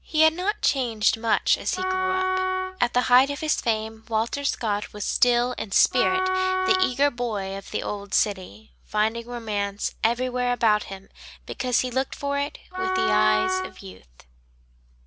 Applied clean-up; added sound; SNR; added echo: none; Wind instrument, woodwind instrument; 2 dB; none.